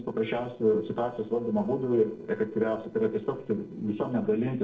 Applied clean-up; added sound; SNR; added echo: neural separator model SepFormer DNS4.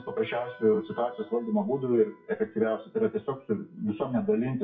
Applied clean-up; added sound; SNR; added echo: classical method WPE with log-MMSE.